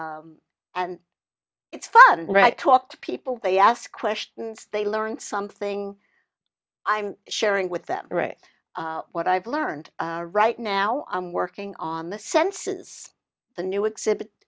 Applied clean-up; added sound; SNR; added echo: none; none; none; none.